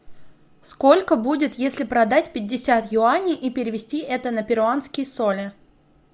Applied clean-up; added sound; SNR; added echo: none; none; none; none.